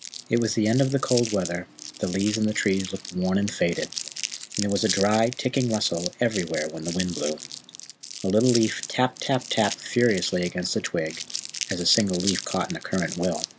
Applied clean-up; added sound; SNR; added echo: none; Crumpling, crinkling; 10 dB; none.